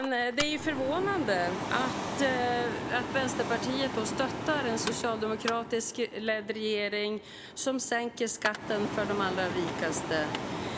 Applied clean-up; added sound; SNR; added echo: none; Mechanical fan; 5 dB; none.